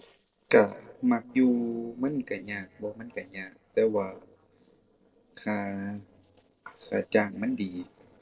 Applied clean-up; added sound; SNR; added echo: neural separator model SepFormer DNS4.